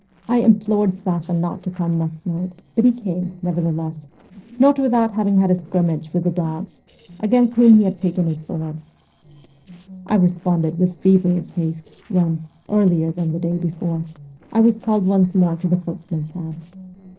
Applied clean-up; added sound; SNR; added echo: neural separator model SepFormer DNS4.